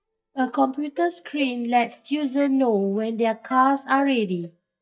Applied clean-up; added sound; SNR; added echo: neural mask model DeepFilterNet 3.